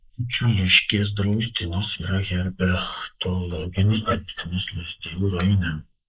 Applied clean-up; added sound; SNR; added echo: neural mask model Resemble Enhance denoiser.